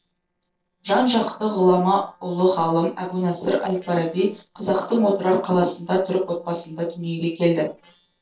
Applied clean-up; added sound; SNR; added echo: neural separator model SepFormer DNS4.